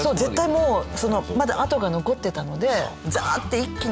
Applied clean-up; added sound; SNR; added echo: none; none; none; none.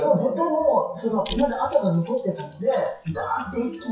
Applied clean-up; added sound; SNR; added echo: classical method WPE with log-MMSE.